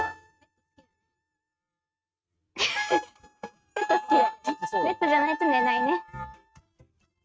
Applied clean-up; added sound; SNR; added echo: neural mask model RNNoise.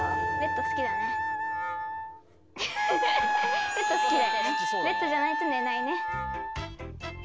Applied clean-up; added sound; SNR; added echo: none; Wind instrument, woodwind instrument; -4 dB; none.